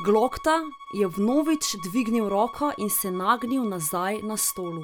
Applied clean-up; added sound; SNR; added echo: none; Bowed string instrument; 15 dB; none.